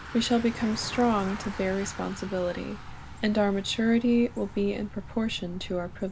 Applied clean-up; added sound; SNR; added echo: none; Bicycle; 12 dB; none.